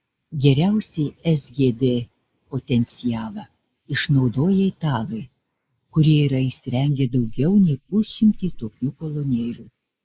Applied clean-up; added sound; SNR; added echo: neural mask model Resemble Enhance denoiser.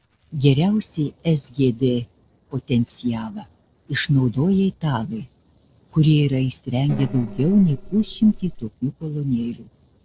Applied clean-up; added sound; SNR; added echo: neural separator model SepFormer DNS4.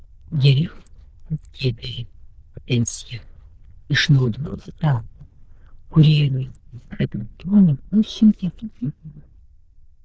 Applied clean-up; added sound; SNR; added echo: neural diffusion model UNIVERSE++.